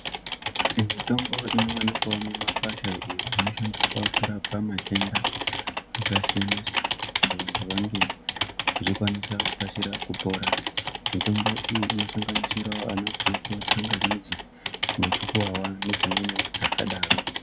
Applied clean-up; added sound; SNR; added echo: none; Typing; -2 dB; none.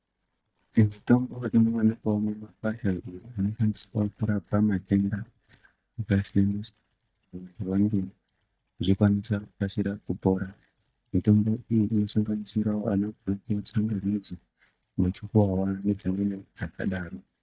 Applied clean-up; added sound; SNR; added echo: neural mask model DeepFilterNet 3.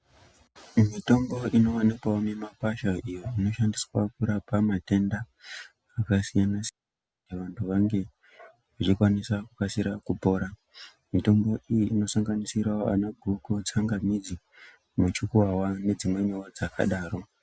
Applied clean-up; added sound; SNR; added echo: none; none; none; none.